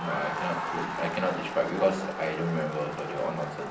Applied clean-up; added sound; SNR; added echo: none; Crowd; 5 dB; reverberation time 0.6 s.